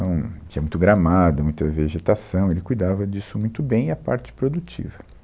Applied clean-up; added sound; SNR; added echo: none; none; none; none.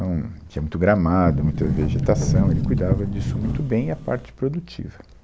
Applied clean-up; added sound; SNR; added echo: none; Sliding door; 0 dB; none.